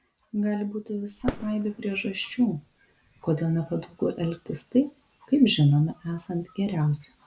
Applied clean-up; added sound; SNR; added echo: none; Fireworks; 14 dB; none.